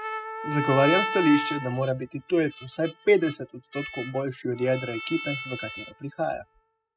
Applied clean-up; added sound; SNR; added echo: classical method spectral subtraction.